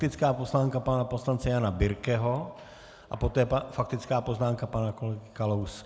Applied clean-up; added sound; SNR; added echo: none; none; none; none.